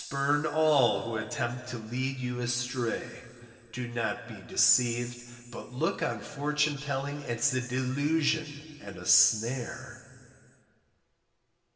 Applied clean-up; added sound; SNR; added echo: none; none; none; reverberation time 2.3 s.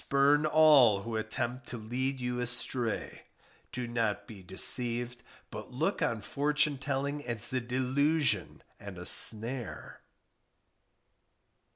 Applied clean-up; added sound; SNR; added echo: none; none; none; none.